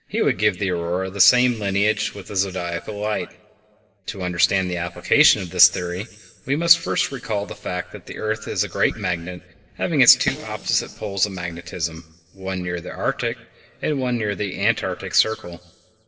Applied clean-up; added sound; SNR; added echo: neural separator model SepFormer DNS4.